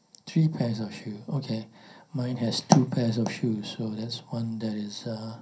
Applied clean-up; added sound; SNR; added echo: none; none; none; reverberation time 0.3 s.